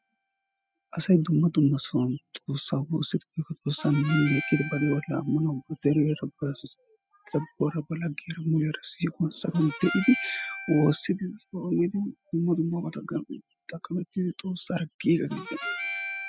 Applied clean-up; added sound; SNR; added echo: classical method spectral subtraction.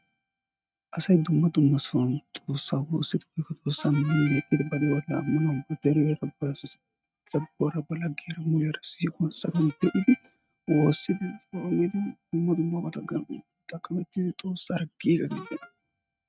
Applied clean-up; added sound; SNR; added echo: neural mask model RNNoise.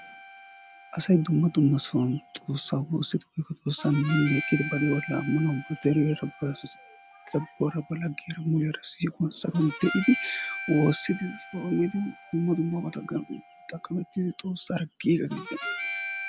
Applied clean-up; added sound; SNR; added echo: none; Harmonica; 12 dB; none.